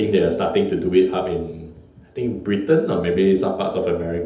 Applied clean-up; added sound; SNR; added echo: none; none; none; reverberation time 0.8 s.